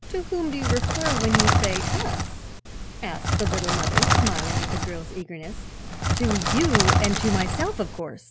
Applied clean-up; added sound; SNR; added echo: none; Crackle; -5 dB; none.